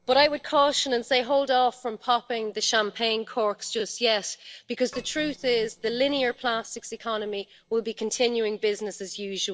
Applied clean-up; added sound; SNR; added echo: neural separator model SepFormer DNS4.